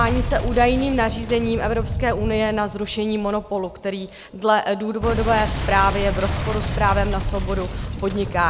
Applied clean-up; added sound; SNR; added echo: none; Boom; 4 dB; none.